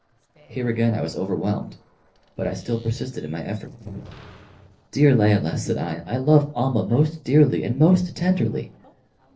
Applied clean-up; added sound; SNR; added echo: neural separator model SepFormer DNS4.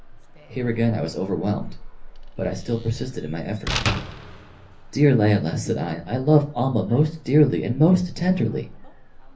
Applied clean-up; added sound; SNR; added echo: none; Slam; 12 dB; reverberation time 0.3 s.